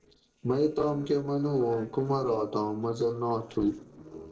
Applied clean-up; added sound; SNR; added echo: neural separator model SepFormer DNS4.